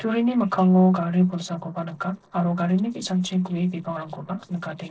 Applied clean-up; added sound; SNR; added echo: neural separator model SepFormer DNS4.